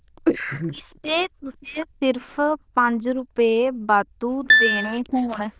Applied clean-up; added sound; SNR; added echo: neural diffusion model UNIVERSE++.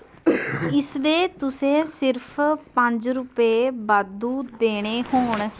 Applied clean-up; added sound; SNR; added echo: none; none; none; none.